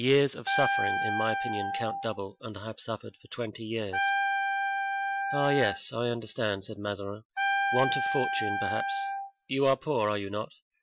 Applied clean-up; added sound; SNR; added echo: classical method Wiener filter.